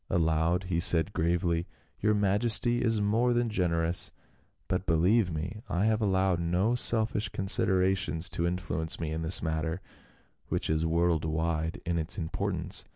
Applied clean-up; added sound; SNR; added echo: none; none; none; none.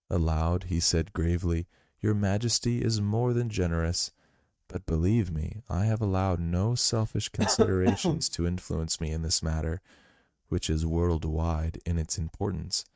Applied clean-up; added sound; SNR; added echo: neural mask model RNNoise.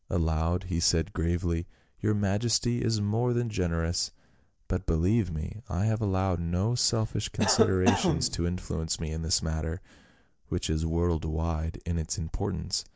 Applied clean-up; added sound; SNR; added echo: none; Cough; 3 dB; none.